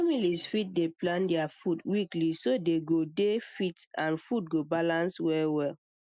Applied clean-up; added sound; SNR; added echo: none; none; none; none.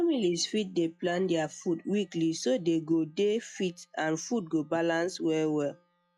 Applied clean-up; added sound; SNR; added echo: classical method log-MMSE.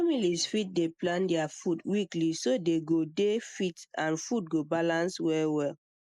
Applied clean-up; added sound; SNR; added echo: neural mask model Resemble Enhance denoiser.